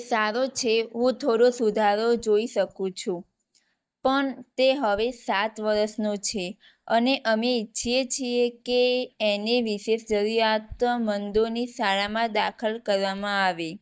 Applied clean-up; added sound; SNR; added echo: neural mask model DeepFilterNet 3.